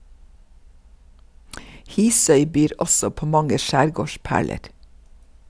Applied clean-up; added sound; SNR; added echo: none; none; none; none.